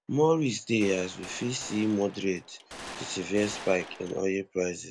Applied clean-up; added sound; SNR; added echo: none; Gunshot, gunfire; 15 dB; none.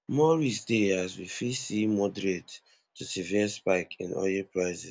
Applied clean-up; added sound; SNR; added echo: none; none; none; none.